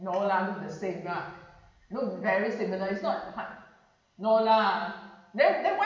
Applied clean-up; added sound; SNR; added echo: none; none; none; reverberation time 1.0 s.